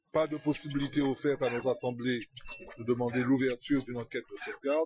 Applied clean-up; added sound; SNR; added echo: classical method Wiener filter.